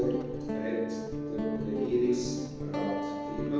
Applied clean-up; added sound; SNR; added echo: none; Guitar; 0 dB; reverberation time 1.3 s.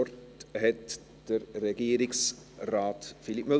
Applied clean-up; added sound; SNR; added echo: none; none; none; none.